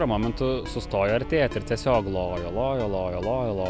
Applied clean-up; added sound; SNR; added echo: none; Wind instrument, woodwind instrument + Ringtone; 18 dB; none.